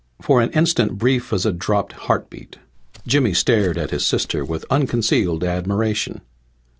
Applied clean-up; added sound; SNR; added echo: none; Walk, footsteps; 20 dB; none.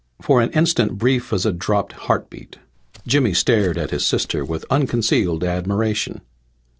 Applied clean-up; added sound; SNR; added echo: neural separator model SepFormer DNS4.